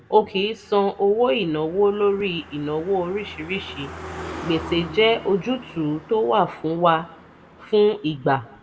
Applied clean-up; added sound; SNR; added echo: none; Car passing by; 17 dB; reverberation time 0.7 s.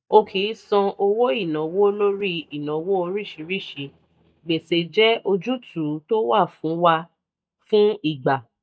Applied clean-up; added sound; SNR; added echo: neural mask model DeepFilterNet 3.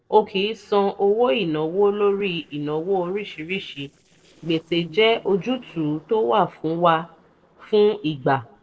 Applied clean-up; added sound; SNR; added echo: neural separator model SepFormer DNS4.